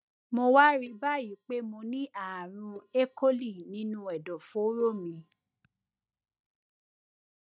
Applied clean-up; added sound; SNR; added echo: neural mask model DeepFilterNet 3.